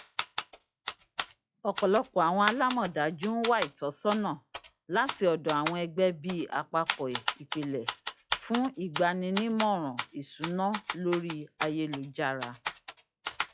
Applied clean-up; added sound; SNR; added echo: classical method log-MMSE.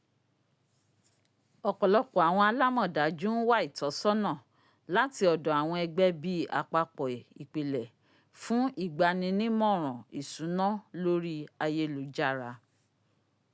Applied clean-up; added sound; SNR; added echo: none; none; none; none.